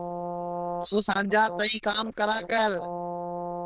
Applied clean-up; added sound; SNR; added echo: neural diffusion model UNIVERSE++.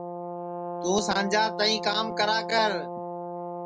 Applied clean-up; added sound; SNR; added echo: none; Brass instrument; 6 dB; none.